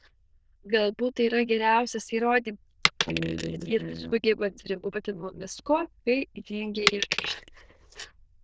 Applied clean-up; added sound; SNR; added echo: neural diffusion model UNIVERSE++.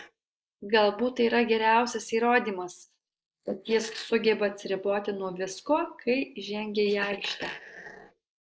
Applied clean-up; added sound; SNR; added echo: neural mask model Resemble Enhance denoiser.